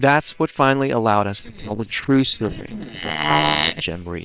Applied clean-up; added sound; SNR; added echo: neural separator model SepFormer WHAM!.